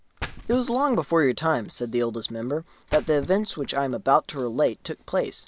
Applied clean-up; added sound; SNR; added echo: none; Splash, splatter + Rattle (instrument); 15 dB; none.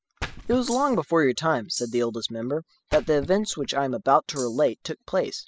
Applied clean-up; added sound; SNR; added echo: classical method spectral subtraction.